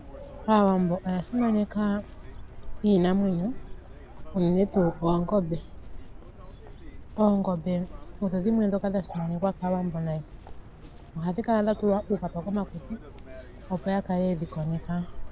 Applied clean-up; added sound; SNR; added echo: none; Chirp, tweet; 12 dB; none.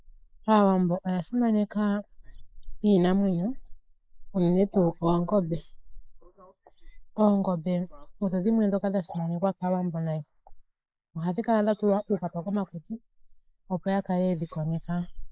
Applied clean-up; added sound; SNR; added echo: neural mask model Resemble Enhance denoiser.